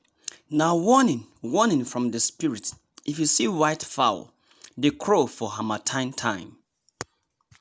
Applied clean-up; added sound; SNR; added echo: none; none; none; none.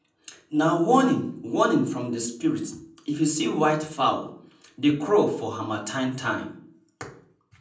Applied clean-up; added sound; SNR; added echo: none; none; none; reverberation time 0.6 s.